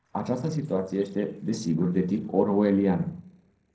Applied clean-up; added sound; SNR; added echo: neural separator model SepFormer DNS4.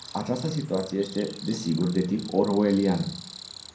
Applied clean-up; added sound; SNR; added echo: none; Cricket; 16 dB; reverberation time 0.6 s.